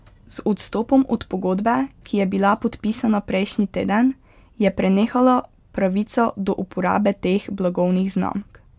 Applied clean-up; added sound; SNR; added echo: none; none; none; none.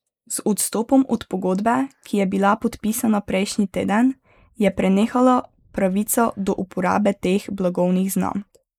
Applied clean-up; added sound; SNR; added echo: neural mask model Resemble Enhance denoiser.